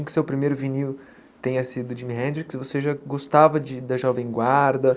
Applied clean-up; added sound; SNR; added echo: none; none; none; none.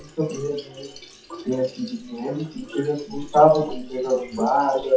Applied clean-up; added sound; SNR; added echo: classical method WPE with log-MMSE.